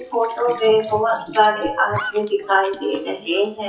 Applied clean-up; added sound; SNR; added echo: classical method WPE with log-MMSE.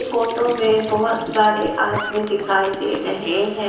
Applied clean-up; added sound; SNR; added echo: none; Squeak / Trickle, dribble / Sink (filling or washing); 14 dB; reverberation time 0.9 s.